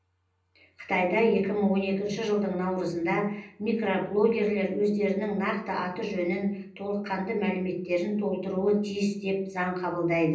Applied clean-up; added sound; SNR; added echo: none; none; none; reverberation time 0.6 s.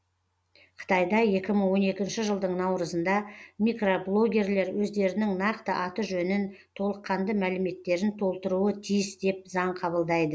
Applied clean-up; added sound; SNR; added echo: none; none; none; none.